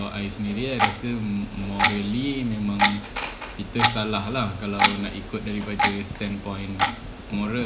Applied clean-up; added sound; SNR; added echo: none; Clock; -1 dB; reverberation time 0.3 s.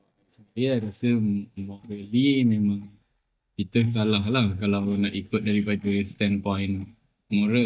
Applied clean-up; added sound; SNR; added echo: neural mask model DeepFilterNet 3.